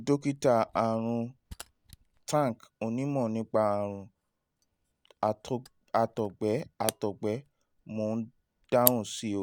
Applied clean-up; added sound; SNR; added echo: none; Camera; 12 dB; none.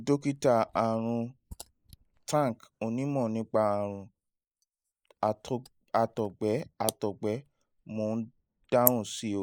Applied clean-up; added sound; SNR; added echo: neural mask model Resemble Enhance denoiser.